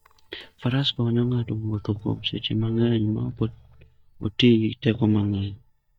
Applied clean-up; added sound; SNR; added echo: neural mask model DeepFilterNet 3.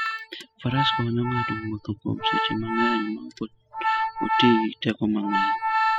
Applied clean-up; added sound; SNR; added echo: classical method spectral subtraction.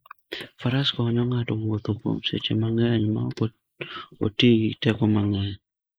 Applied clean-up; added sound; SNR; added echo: neural mask model Resemble Enhance denoiser.